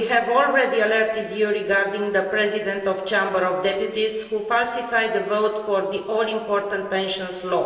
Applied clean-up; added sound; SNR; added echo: none; none; none; reverberation time 1.4 s.